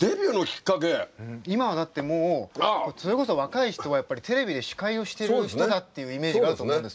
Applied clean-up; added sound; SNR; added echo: none; none; none; none.